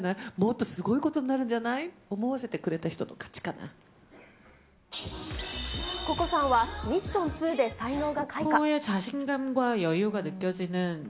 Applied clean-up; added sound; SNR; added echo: none; none; none; none.